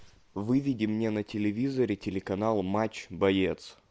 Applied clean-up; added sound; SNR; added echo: none; none; none; none.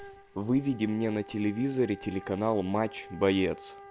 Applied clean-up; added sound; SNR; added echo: none; Wind instrument, woodwind instrument; 18 dB; none.